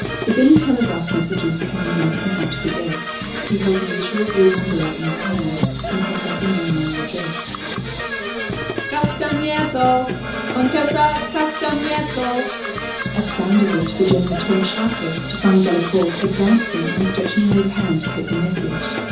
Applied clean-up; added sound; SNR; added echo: none; Brass instrument / Percussion; 5 dB; reverberation time 0.6 s.